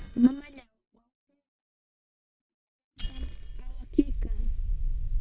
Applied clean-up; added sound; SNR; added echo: neural mask model DeepFilterNet 3.